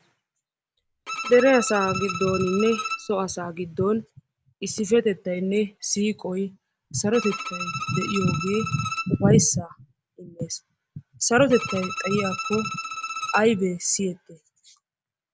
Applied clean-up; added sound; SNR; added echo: none; Bowed string instrument; 8 dB; none.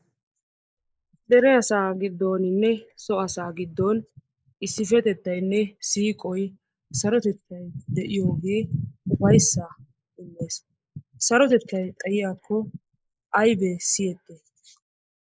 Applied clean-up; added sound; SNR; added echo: neural mask model Resemble Enhance denoiser.